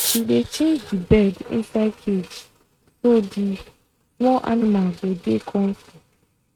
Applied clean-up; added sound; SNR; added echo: neural mask model RNNoise.